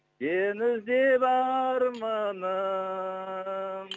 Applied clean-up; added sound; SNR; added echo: none; none; none; none.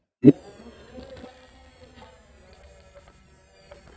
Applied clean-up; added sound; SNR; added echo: neural mask model DeepFilterNet 3.